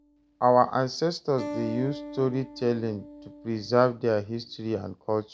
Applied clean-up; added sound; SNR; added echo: none; Acoustic guitar; 15 dB; none.